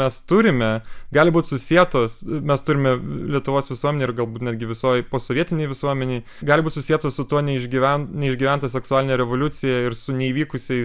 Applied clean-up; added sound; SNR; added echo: none; none; none; none.